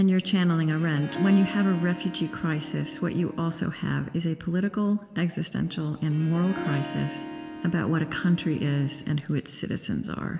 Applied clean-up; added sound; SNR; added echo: none; Harp; 12 dB; reverberation time 1.6 s.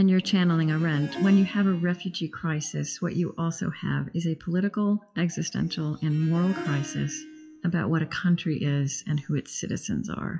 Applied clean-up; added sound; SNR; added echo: classical method WPE with log-MMSE.